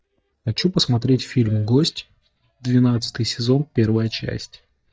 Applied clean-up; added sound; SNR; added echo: neural mask model DeepFilterNet 3.